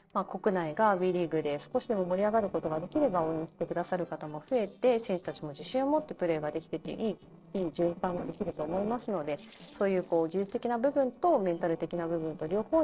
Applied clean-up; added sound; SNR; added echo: neural separator model SepFormer DNS4.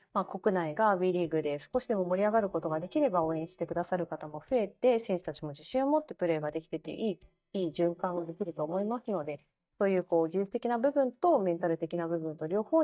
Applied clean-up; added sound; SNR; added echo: neural mask model DeepFilterNet 3.